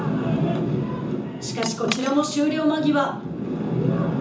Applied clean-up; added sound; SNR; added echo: none; Cutlery, silverware / Chink, clink; 14 dB; reverberation time 0.6 s.